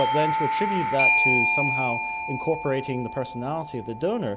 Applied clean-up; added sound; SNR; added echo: none; Doorbell; -2 dB; none.